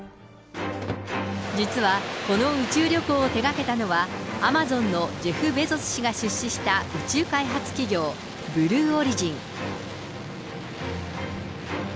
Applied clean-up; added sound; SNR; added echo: none; none; none; none.